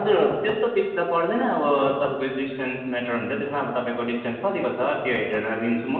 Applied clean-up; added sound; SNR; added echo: neural separator model SepFormer DNS4.